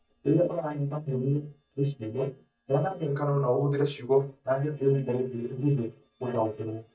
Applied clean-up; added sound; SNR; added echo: neural mask model DeepFilterNet 3.